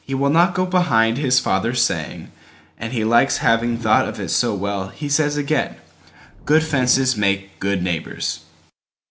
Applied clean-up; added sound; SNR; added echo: none; Whoosh, swoosh, swish; 19 dB; none.